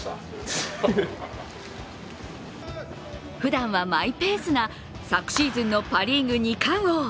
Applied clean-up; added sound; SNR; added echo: none; none; none; none.